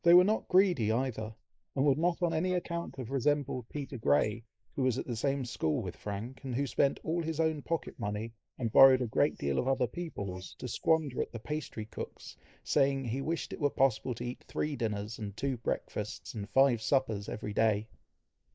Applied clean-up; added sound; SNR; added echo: neural mask model Resemble Enhance denoiser.